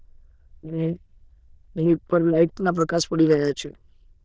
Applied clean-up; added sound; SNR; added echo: neural diffusion model UNIVERSE++.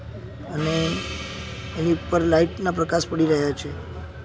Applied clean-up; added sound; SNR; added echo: none; Gong; 14 dB; none.